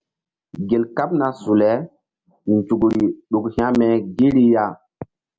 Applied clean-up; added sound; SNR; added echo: none; none; none; none.